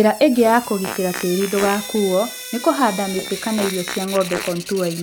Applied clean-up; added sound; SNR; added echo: none; Drip / Sink (filling or washing) + Fart; 10 dB; none.